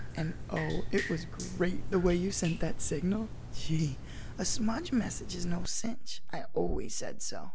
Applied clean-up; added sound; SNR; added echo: none; Drip; 0 dB; none.